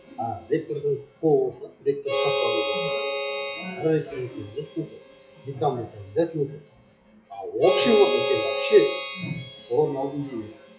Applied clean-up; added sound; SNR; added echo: classical method log-MMSE.